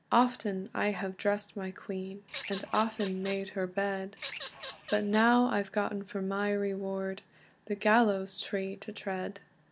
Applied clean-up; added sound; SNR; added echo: none; Bird vocalization, bird call, bird song / Fowl; 10 dB; none.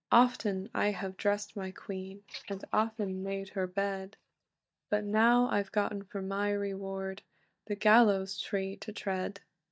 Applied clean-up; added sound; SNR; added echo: neural mask model DeepFilterNet 3.